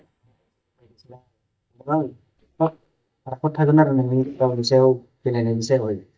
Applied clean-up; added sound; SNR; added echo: neural mask model DeepFilterNet 3.